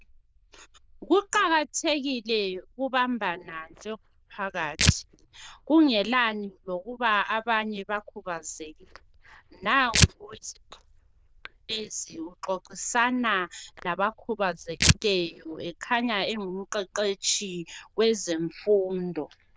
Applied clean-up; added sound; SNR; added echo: neural diffusion model UNIVERSE++.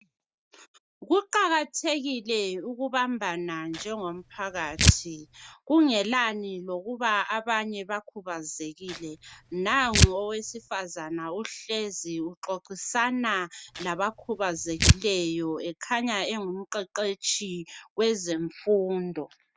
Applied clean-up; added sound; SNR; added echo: none; Tearing; -2 dB; none.